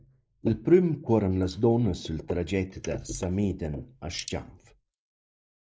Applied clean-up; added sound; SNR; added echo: neural mask model Resemble Enhance denoiser.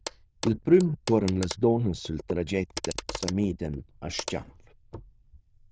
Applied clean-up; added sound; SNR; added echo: neural diffusion model UNIVERSE++.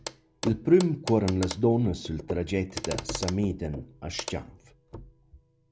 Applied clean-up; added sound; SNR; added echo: none; Clock; 11 dB; none.